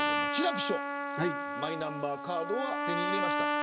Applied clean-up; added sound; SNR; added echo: none; Trumpet; -2 dB; none.